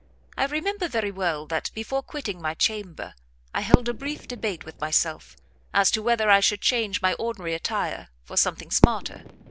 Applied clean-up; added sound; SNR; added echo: none; Fireworks; 4 dB; none.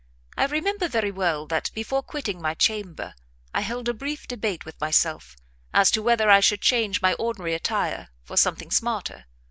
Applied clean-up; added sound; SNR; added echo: none; none; none; none.